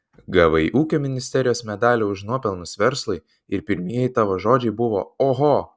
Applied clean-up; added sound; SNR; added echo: none; none; none; none.